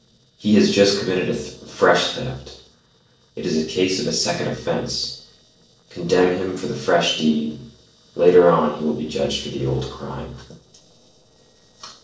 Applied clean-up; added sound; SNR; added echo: neural separator model SepFormer DNS4.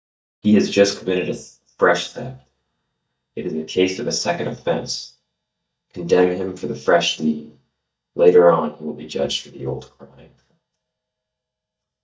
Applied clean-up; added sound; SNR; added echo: neural mask model DeepFilterNet 3.